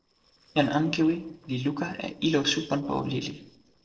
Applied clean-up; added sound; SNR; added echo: neural separator model SepFormer DNS4.